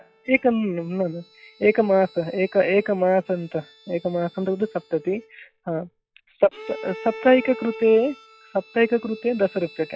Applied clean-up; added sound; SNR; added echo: classical method log-MMSE.